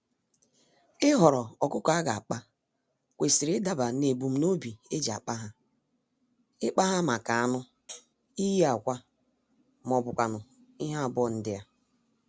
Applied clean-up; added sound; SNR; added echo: none; Hi-hat; 16 dB; none.